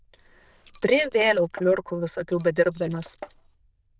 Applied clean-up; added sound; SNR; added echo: neural diffusion model UNIVERSE++.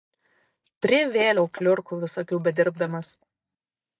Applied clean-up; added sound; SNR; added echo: neural mask model DeepFilterNet 3.